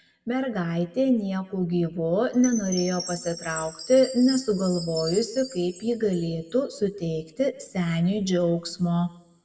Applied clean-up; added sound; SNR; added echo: none; Chime; 16 dB; reverberation time 1.1 s.